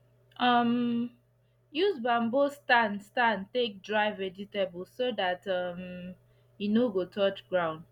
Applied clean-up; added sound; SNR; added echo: none; none; none; none.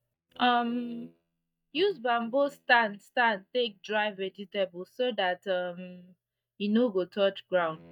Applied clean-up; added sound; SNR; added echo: neural mask model DeepFilterNet 3.